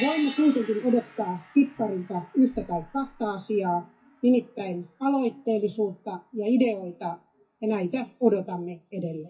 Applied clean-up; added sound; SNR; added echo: classical method WPE with log-MMSE.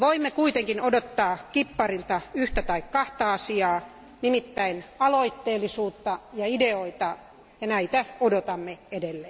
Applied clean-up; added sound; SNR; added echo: none; none; none; none.